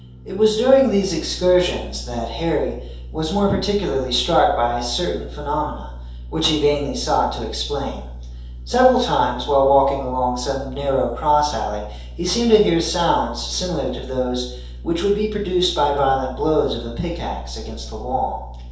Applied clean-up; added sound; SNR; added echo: none; none; none; reverberation time 0.8 s.